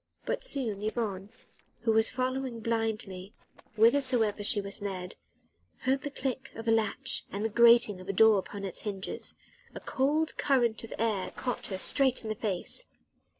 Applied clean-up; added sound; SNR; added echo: neural separator model SepFormer DNS4.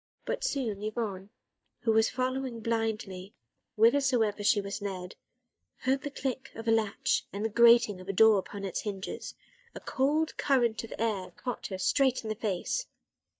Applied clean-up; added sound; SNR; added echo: neural mask model DeepFilterNet 3.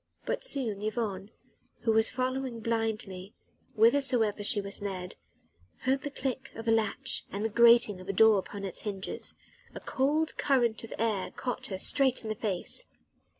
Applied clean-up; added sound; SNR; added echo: none; none; none; none.